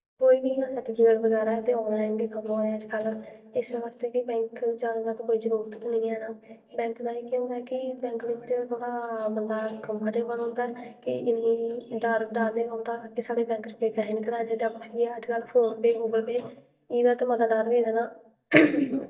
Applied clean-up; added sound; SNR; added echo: neural mask model DeepFilterNet 3.